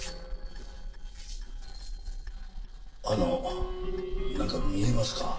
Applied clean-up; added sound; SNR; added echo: neural separator model SepFormer DNS4.